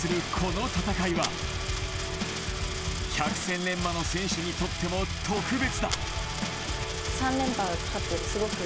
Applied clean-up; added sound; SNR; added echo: none; Coin (dropping); 9 dB; none.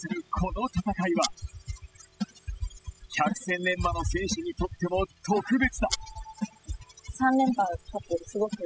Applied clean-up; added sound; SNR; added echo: classical method spectral subtraction.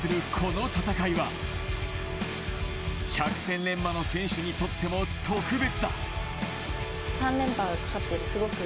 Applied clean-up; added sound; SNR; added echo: none; none; none; none.